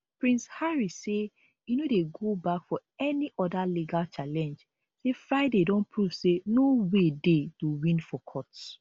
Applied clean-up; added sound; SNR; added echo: none; none; none; none.